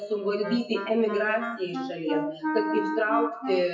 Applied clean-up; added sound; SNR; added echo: classical method WPE with log-MMSE.